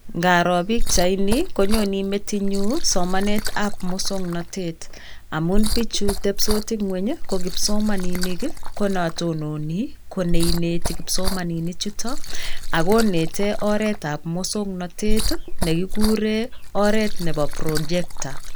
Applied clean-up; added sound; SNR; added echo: none; Liquid; -2 dB; none.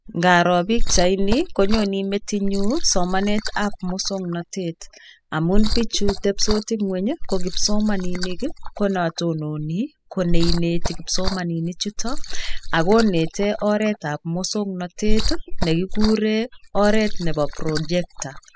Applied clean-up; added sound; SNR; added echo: classical method spectral subtraction.